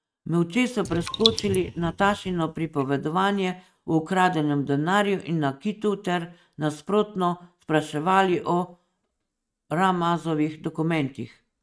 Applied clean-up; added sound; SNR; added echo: neural mask model RNNoise.